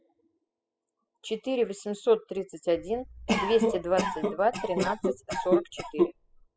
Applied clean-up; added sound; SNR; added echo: classical method spectral subtraction.